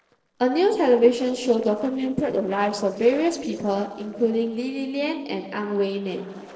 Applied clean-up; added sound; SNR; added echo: neural separator model SepFormer DNS4.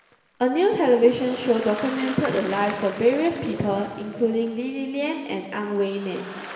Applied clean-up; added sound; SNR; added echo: none; Applause; 16 dB; reverberation time 2.5 s.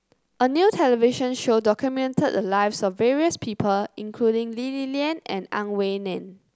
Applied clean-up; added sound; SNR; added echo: none; none; none; none.